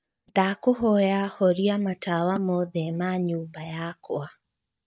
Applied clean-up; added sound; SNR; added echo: neural mask model DeepFilterNet 3.